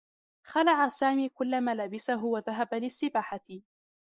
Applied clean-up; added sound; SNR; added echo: neural mask model Resemble Enhance denoiser.